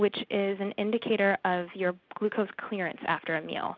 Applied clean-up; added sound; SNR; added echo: none; none; none; none.